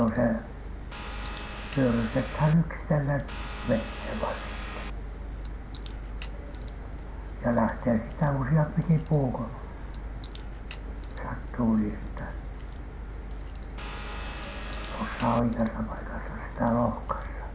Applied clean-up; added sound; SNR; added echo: none; Vehicle + Crack; 11 dB; none.